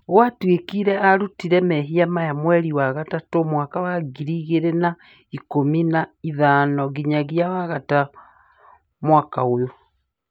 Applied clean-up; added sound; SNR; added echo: none; none; none; none.